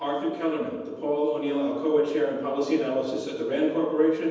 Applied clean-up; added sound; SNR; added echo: none; none; none; reverberation time 1.1 s.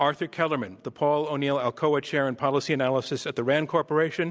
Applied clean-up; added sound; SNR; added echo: none; none; none; none.